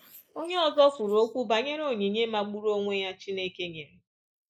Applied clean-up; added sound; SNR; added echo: neural mask model Resemble Enhance denoiser.